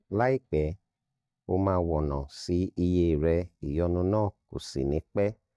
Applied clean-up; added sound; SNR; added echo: neural mask model DeepFilterNet 3.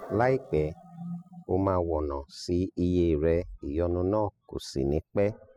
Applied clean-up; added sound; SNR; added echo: classical method spectral subtraction.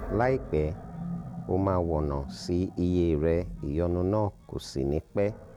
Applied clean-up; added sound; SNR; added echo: none; Animal; 12 dB; none.